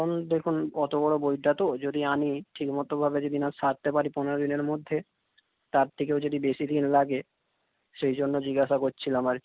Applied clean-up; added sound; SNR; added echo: none; none; none; none.